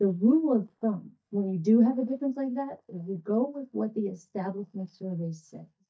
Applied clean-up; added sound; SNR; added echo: neural mask model DeepFilterNet 3.